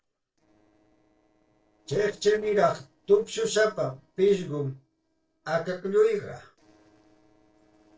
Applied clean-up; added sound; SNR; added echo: neural separator model SepFormer DNS4.